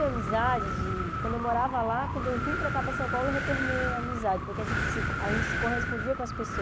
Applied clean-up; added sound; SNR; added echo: none; Wind; -1 dB; none.